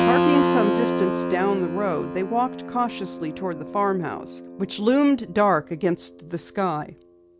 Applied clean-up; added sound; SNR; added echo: none; Keyboard (musical); 3 dB; none.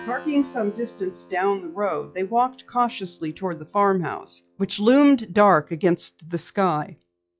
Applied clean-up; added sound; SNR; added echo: classical method log-MMSE.